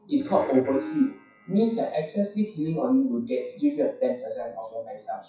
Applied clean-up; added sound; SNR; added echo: classical method WPE with log-MMSE.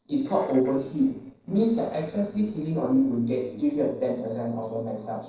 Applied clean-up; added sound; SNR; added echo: neural separator model SepFormer DNS4.